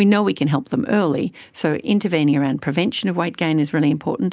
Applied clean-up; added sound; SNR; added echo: none; none; none; none.